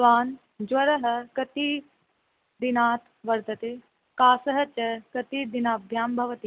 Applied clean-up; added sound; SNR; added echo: none; none; none; none.